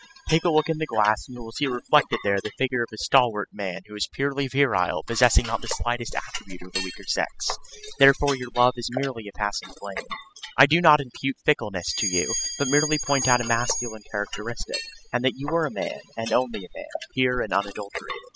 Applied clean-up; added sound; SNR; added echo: classical method spectral subtraction.